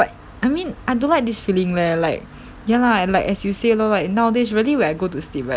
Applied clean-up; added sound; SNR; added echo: none; none; none; none.